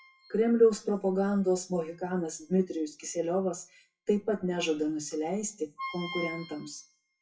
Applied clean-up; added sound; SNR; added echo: classical method WPE with log-MMSE.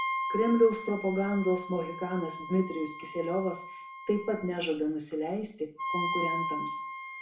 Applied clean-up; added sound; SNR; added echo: none; Wind instrument, woodwind instrument; 6 dB; reverberation time 0.4 s.